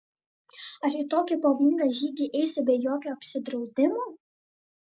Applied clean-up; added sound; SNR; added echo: none; none; none; none.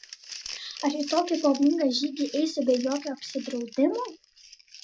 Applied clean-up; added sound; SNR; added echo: none; Crumpling, crinkling; 16 dB; none.